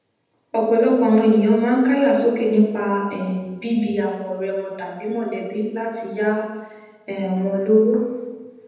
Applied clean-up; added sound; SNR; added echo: none; none; none; reverberation time 1.1 s.